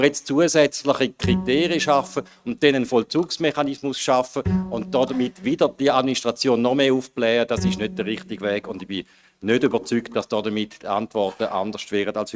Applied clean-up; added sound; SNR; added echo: neural mask model RNNoise.